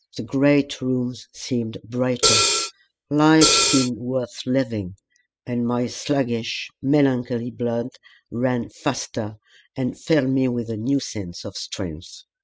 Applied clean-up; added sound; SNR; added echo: classical method spectral subtraction.